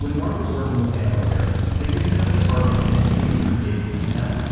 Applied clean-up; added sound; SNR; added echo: none; Motorcycle; -4 dB; reverberation time 1.9 s.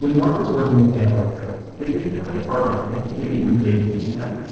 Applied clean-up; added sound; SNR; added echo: neural separator model SepFormer DNS4.